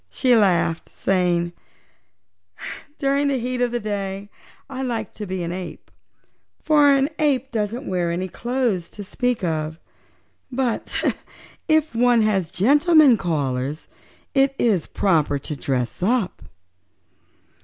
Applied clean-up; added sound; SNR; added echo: none; none; none; none.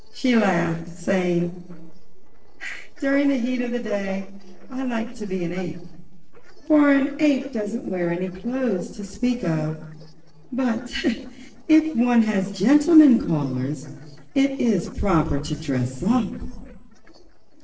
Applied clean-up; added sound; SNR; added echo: neural separator model SepFormer DNS4.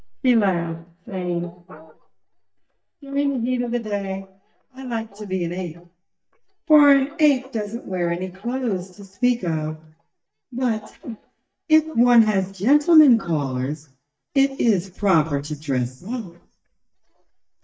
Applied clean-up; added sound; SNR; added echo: neural mask model DeepFilterNet 3.